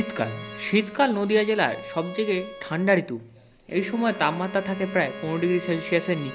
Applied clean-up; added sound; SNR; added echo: none; Bowed string instrument + Wind instrument, woodwind instrument; 14 dB; none.